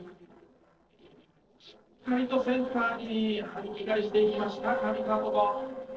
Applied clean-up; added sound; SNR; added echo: neural separator model SepFormer DNS4.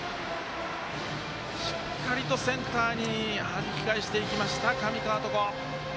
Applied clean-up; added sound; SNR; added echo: none; none; none; none.